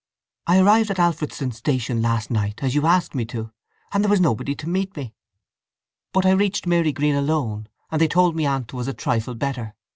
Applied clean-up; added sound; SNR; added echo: none; none; none; none.